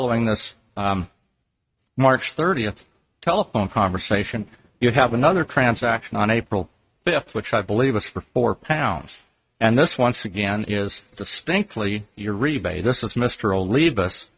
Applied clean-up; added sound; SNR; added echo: neural mask model RNNoise.